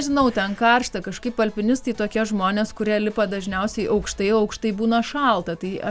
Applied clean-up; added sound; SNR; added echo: none; none; none; none.